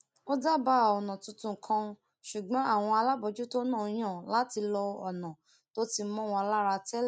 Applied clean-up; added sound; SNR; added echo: none; none; none; none.